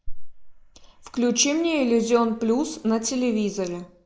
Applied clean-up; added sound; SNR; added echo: neural mask model Resemble Enhance denoiser.